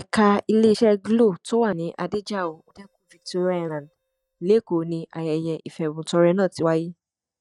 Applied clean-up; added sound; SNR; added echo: neural mask model DeepFilterNet 3.